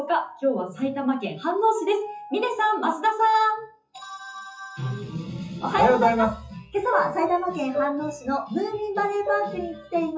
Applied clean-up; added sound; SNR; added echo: classical method WPE with log-MMSE.